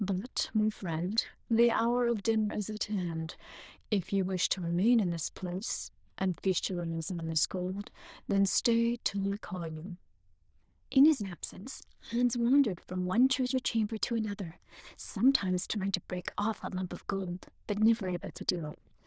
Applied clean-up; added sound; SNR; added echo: neural diffusion model UNIVERSE++.